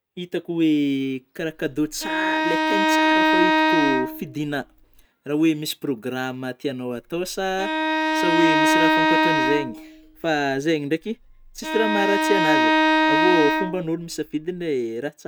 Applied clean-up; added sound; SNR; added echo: none; Bowed string instrument; -3 dB; none.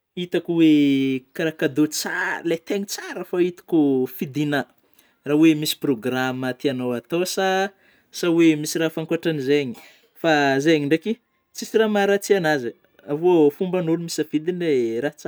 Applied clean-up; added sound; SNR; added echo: none; none; none; none.